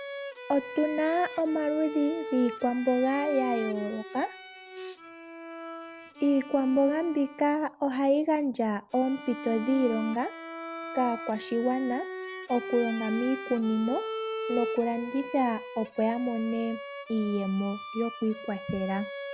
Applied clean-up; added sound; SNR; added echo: none; Bowed string instrument; 10 dB; none.